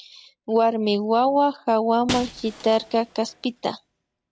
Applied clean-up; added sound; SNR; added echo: none; Shatter; 17 dB; none.